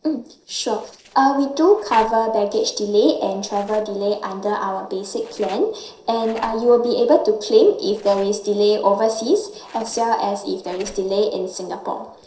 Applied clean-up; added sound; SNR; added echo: neural separator model SepFormer DNS4.